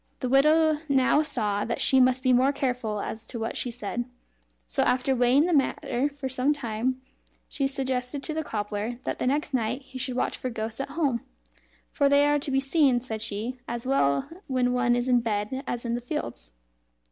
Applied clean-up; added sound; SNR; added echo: none; none; none; none.